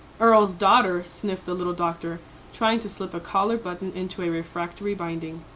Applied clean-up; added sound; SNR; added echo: none; none; none; none.